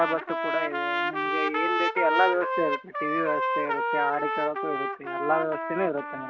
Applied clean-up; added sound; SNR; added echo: none; Trumpet; -1 dB; none.